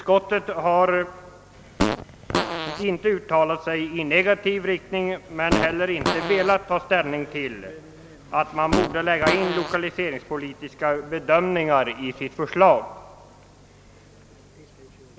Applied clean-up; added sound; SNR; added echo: none; Fart; 3 dB; none.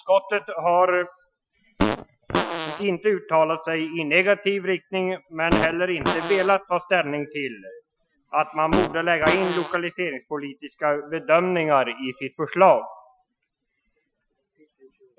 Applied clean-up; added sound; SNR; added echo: classical method Wiener filter.